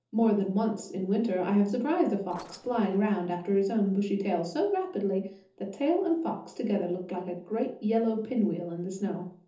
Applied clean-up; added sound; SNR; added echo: neural separator model SepFormer DNS4.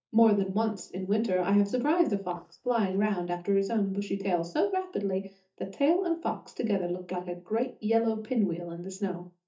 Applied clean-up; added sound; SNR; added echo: neural mask model DeepFilterNet 3.